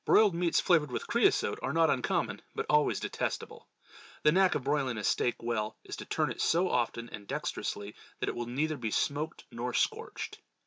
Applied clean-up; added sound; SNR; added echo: none; none; none; none.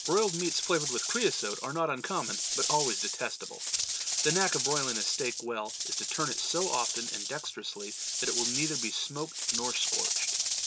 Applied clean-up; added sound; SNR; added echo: none; Rattle / Rattle (instrument); -1 dB; none.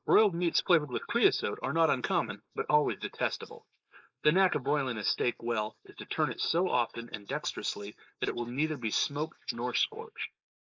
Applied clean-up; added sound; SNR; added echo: neural mask model Resemble Enhance denoiser.